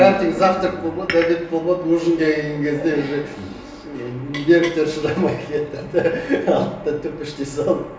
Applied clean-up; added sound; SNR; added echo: none; none; none; reverberation time 0.7 s.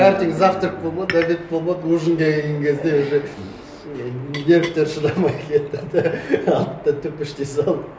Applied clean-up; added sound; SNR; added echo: none; none; none; none.